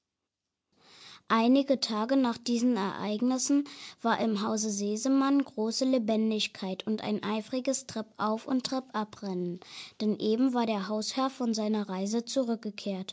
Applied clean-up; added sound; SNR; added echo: none; none; none; none.